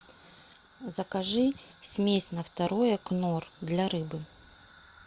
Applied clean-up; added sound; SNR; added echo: none; none; none; none.